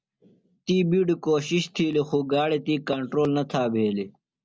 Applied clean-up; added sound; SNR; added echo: none; none; none; none.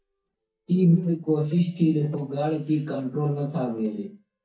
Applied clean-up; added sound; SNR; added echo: neural mask model DeepFilterNet 3.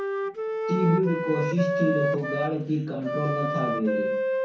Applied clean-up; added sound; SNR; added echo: none; Wind instrument, woodwind instrument; 1 dB; reverberation time 0.6 s.